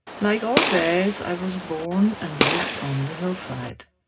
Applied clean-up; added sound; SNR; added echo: none; Gunshot, gunfire; 2 dB; reverberation time 0.4 s.